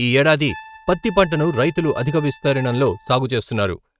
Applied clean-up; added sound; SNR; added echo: neural mask model RNNoise.